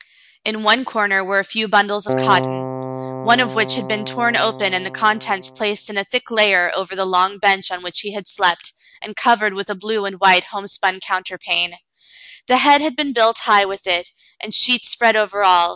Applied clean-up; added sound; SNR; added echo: none; Keyboard (musical); 8 dB; none.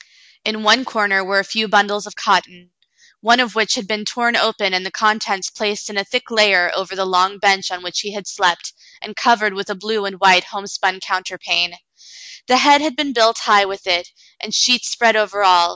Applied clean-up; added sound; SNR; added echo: none; none; none; none.